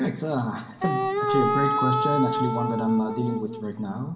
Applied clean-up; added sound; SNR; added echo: none; Wind instrument, woodwind instrument; 0 dB; reverberation time 2.2 s.